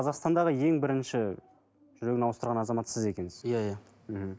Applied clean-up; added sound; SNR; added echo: none; none; none; none.